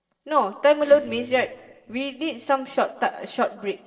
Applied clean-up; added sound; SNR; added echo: neural separator model SepFormer DNS4.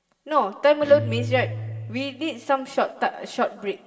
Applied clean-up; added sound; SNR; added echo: none; Guitar; 9 dB; reverberation time 2.9 s.